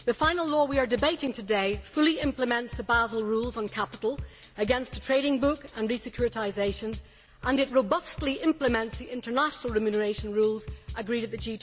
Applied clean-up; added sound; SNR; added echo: none; Bass drum / Drum kit; 16 dB; none.